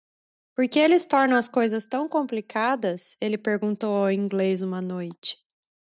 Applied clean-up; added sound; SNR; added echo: neural mask model DeepFilterNet 3.